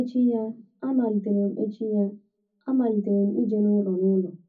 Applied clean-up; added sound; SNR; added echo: none; none; none; reverberation time 0.3 s.